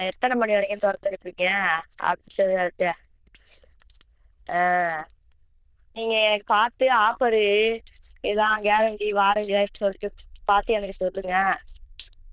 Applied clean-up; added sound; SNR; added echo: neural diffusion model UNIVERSE++.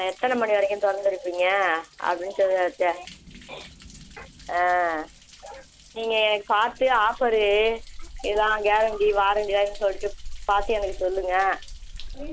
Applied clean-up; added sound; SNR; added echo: none; Thunder; 15 dB; none.